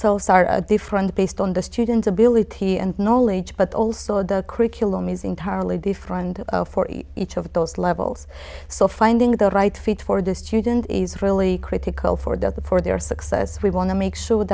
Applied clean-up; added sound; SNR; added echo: none; none; none; none.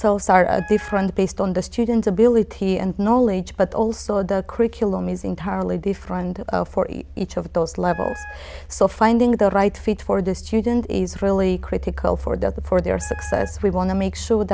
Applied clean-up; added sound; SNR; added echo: none; Wind instrument, woodwind instrument; 18 dB; none.